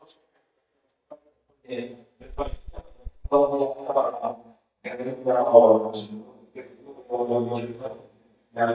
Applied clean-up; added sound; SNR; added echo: neural mask model DeepFilterNet 3.